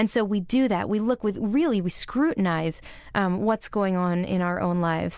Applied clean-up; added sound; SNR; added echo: none; none; none; none.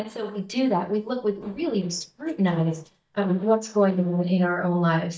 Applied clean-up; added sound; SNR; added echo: neural mask model DeepFilterNet 3.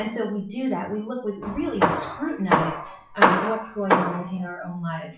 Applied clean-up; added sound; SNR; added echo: classical method WPE with log-MMSE.